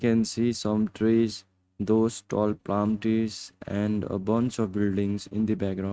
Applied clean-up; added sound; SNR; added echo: neural mask model RNNoise.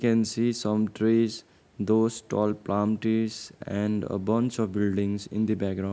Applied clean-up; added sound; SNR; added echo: none; none; none; none.